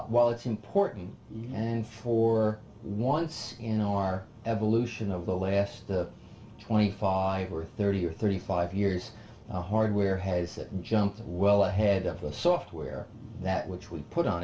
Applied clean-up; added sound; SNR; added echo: none; Bowed string instrument; 14 dB; reverberation time 0.3 s.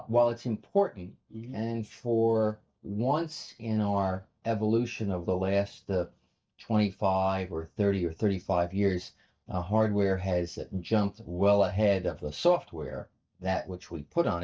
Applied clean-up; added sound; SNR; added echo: neural mask model DeepFilterNet 3.